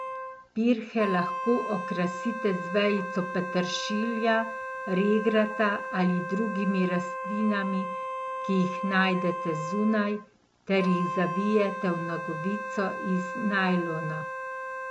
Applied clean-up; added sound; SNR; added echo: none; Wind instrument, woodwind instrument; 6 dB; none.